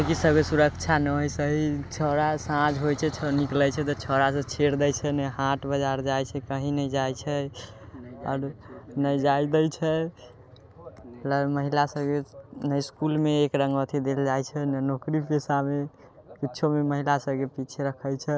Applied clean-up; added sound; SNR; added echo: none; none; none; none.